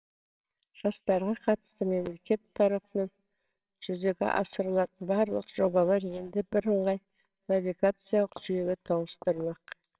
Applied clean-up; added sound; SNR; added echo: neural separator model SepFormer WHAMR!.